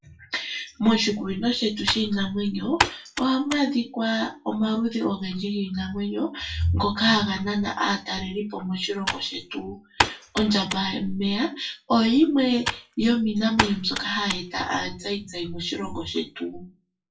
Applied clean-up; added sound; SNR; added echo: classical method WPE with log-MMSE.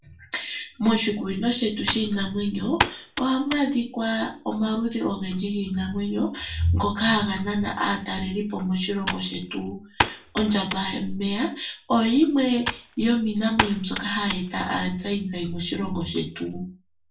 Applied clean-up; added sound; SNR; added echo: none; Computer keyboard; 7 dB; reverberation time 0.3 s.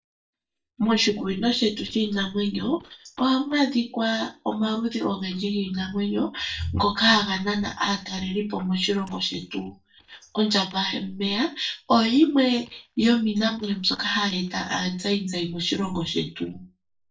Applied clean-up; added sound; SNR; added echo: neural mask model DeepFilterNet 3.